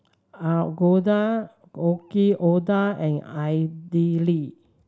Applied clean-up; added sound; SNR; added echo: none; none; none; none.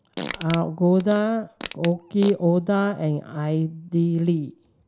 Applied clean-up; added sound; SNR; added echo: none; Fart; 12 dB; none.